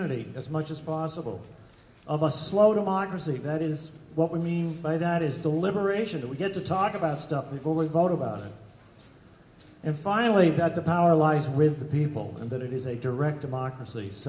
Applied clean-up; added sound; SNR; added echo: none; none; none; none.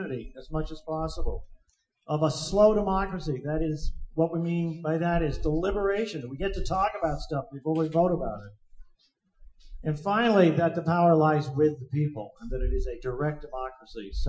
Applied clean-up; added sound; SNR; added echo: classical method Wiener filter.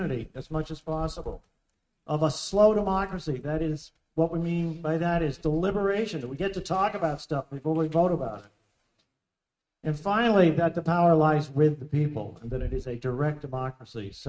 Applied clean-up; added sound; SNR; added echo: neural mask model RNNoise.